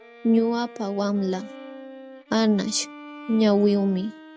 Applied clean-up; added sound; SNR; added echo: none; Bowed string instrument; 19 dB; none.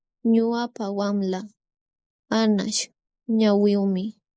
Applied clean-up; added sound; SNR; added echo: neural mask model Resemble Enhance denoiser.